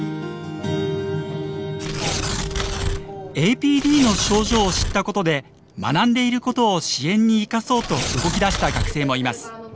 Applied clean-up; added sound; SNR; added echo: none; Tearing; 5 dB; none.